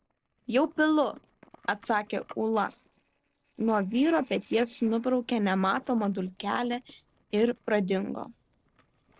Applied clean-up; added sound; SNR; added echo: neural separator model SepFormer DNS4.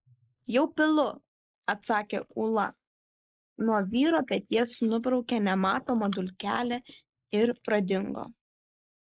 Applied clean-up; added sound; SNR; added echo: neural mask model Resemble Enhance denoiser.